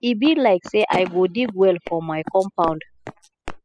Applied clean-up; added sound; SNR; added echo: classical method spectral subtraction.